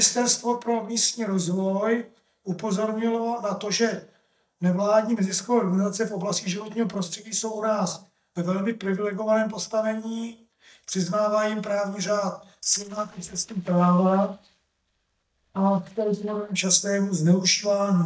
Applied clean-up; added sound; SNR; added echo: neural mask model DeepFilterNet 3.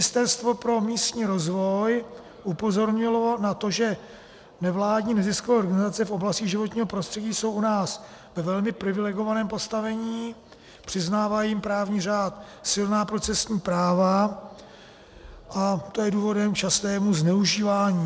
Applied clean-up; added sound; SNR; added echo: none; none; none; none.